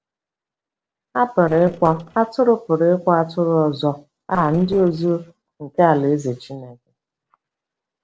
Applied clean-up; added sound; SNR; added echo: neural separator model SepFormer DNS4.